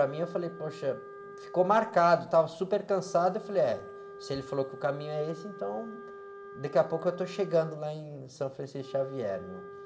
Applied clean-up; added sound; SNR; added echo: none; Wind instrument, woodwind instrument; 16 dB; reverberation time 2.1 s.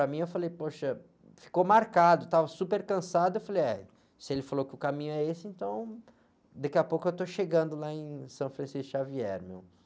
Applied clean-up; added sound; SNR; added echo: none; none; none; none.